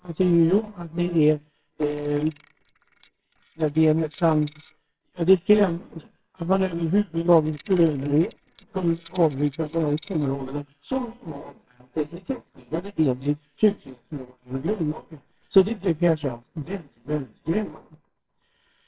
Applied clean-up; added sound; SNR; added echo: neural separator model SepFormer WHAMR!.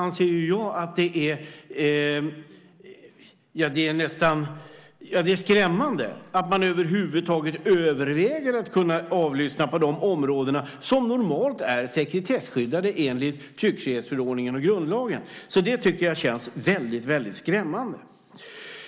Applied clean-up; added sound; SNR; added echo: none; none; none; none.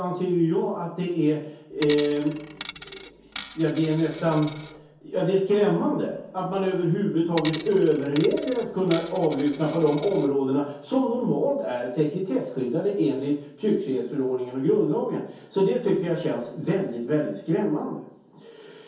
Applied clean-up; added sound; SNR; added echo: none; Coin (dropping); 16 dB; reverberation time 0.6 s.